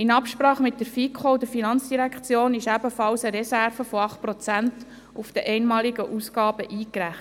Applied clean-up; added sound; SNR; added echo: none; none; none; none.